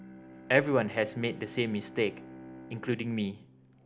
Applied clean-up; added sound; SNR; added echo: none; Bowed string instrument; 16 dB; none.